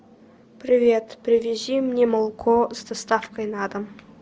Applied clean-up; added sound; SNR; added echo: none; none; none; none.